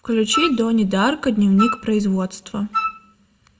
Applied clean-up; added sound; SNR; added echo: none; Wind instrument, woodwind instrument; 7 dB; reverberation time 0.8 s.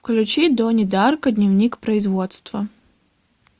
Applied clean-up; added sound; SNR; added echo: none; none; none; none.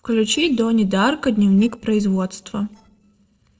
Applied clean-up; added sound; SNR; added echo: neural separator model SepFormer DNS4.